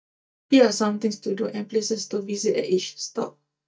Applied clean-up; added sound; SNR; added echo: neural mask model DeepFilterNet 3.